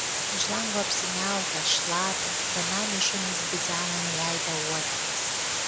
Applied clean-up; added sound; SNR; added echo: none; Water; -4 dB; none.